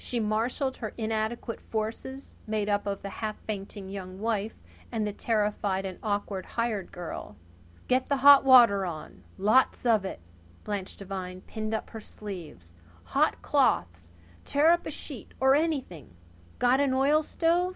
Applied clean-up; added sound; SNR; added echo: none; none; none; none.